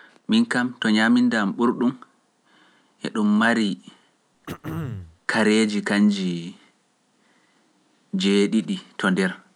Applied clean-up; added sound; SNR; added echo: none; Cough; 13 dB; none.